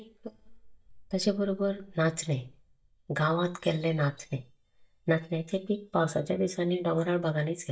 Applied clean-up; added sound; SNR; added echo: neural mask model DeepFilterNet 3.